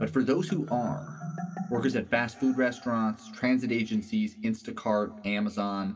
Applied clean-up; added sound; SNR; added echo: none; Marimba, xylophone; 13 dB; reverberation time 1.8 s.